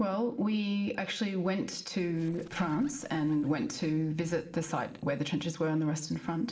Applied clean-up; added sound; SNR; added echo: neural separator model SepFormer DNS4.